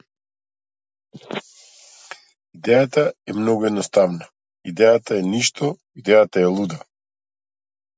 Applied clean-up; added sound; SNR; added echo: none; none; none; none.